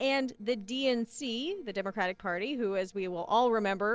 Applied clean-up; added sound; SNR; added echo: neural separator model SepFormer DNS4.